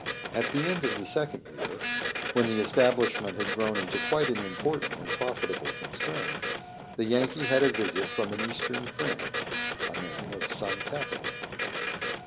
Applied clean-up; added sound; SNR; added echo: none; Printer; 3 dB; none.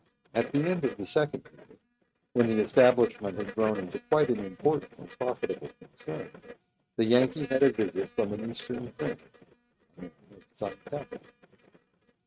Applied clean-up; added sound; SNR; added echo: neural mask model RNNoise.